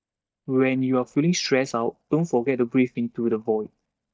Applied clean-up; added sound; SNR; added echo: neural mask model DeepFilterNet 3.